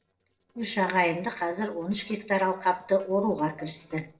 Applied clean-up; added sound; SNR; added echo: neural separator model SepFormer DNS4.